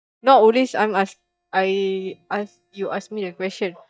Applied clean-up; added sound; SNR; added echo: neural mask model DeepFilterNet 3.